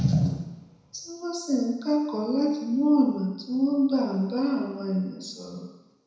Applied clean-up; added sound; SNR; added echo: none; none; none; reverberation time 1.0 s.